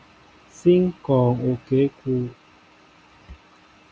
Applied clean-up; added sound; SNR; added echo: none; none; none; none.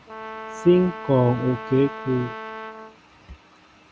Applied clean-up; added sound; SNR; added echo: none; Brass instrument; 12 dB; none.